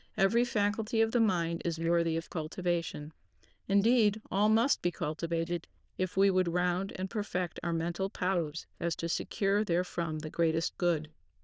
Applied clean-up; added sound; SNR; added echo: neural diffusion model UNIVERSE++.